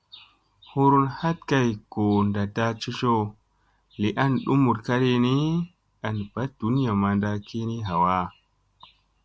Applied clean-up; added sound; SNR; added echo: none; none; none; none.